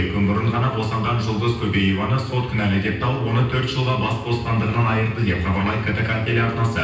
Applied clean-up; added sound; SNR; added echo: none; Piano; 15 dB; reverberation time 0.9 s.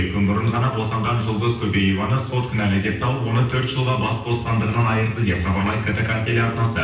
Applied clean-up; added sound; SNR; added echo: neural separator model SepFormer DNS4.